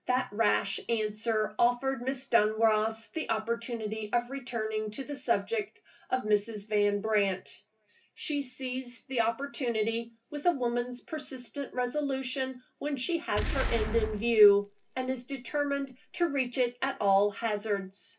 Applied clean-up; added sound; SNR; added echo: none; Boom; 7 dB; reverberation time 0.4 s.